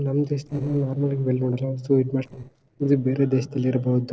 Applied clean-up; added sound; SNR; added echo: neural separator model SepFormer DNS4.